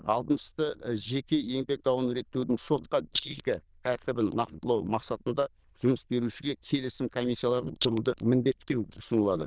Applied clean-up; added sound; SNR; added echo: neural diffusion model UNIVERSE++.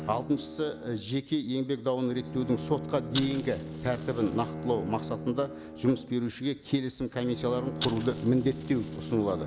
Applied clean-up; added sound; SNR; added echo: none; Bowed string instrument + Fire; 9 dB; none.